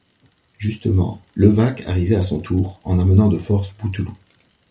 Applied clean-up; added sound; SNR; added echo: none; none; none; none.